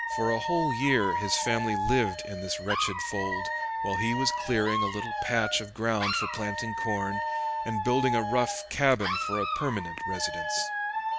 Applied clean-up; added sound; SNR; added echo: none; Alarm / Dog; 1 dB; none.